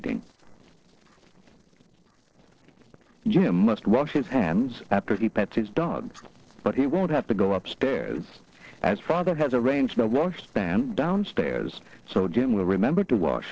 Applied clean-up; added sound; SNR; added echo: neural separator model SepFormer DNS4.